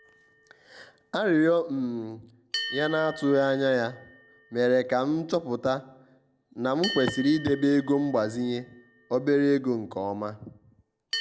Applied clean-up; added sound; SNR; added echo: none; Bell; 15 dB; none.